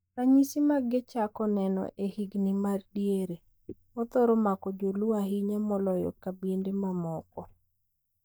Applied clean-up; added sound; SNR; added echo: neural mask model DeepFilterNet 3.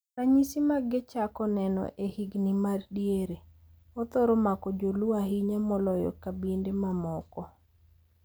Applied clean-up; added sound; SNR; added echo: none; none; none; none.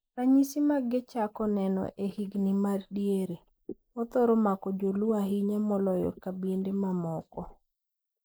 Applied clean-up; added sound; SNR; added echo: neural mask model Resemble Enhance denoiser.